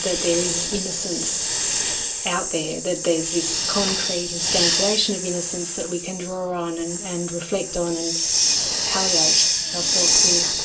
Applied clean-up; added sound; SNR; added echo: none; Hiss; -4 dB; reverberation time 0.2 s.